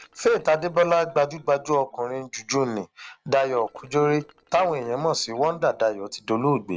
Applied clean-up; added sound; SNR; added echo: neural separator model SepFormer DNS4.